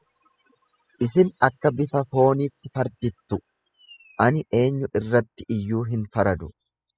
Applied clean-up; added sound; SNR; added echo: classical method spectral subtraction.